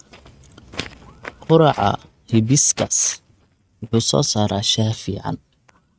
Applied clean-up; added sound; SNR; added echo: neural mask model RNNoise.